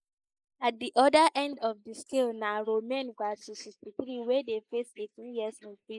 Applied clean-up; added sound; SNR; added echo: neural mask model Resemble Enhance denoiser.